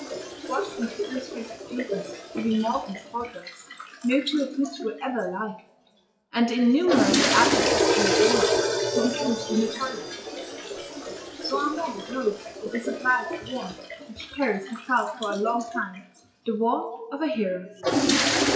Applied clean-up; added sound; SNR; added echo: classical method WPE with log-MMSE.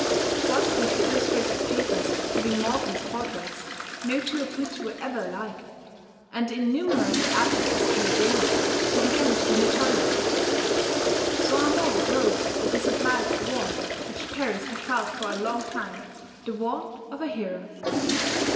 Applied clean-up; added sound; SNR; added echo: none; Toilet flush; -3 dB; reverberation time 2.6 s.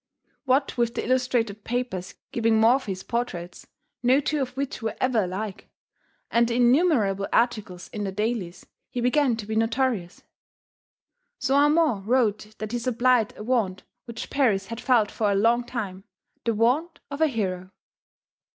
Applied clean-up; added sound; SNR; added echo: none; none; none; none.